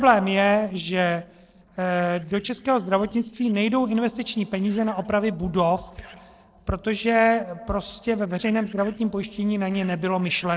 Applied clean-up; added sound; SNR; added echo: neural separator model SepFormer DNS4.